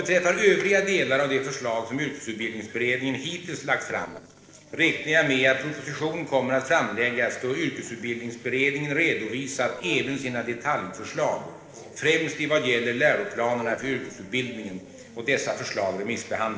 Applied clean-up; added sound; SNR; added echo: neural separator model SepFormer DNS4.